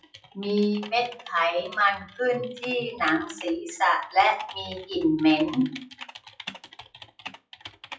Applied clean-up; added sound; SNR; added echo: classical method WPE with log-MMSE.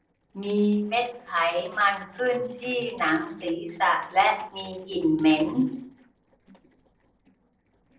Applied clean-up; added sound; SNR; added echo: neural separator model SepFormer DNS4.